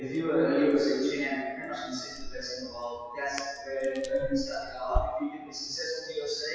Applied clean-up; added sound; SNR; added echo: classical method WPE with log-MMSE.